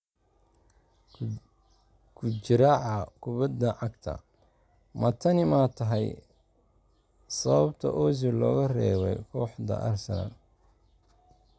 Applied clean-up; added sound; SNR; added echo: none; none; none; none.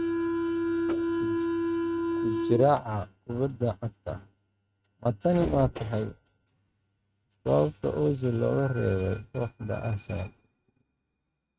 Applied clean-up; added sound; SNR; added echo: neural mask model RNNoise.